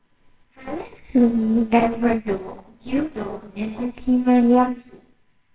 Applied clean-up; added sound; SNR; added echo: neural separator model SepFormer WHAMR!.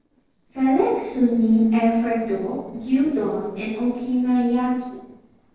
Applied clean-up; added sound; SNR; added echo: neural separator model SepFormer DNS4.